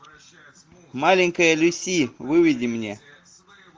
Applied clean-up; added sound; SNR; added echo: none; none; none; none.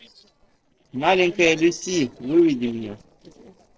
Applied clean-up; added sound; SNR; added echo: neural separator model SepFormer DNS4.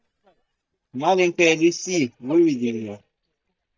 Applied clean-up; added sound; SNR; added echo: neural mask model DeepFilterNet 3.